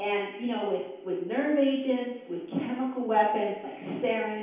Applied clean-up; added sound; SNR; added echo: none; none; none; reverberation time 0.8 s.